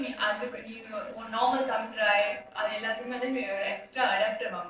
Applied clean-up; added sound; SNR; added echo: neural separator model SepFormer DNS4.